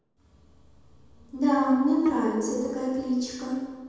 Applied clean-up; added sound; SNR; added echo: none; Bowed string instrument; 11 dB; reverberation time 1.2 s.